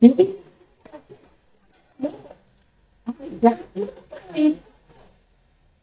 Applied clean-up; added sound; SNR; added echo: neural mask model DeepFilterNet 3.